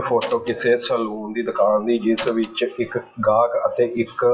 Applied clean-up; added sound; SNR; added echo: classical method WPE with log-MMSE.